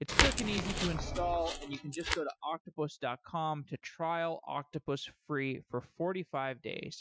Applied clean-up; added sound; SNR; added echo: classical method Wiener filter.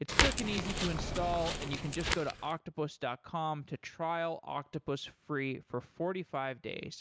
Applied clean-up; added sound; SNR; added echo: none; Crackle; -3 dB; none.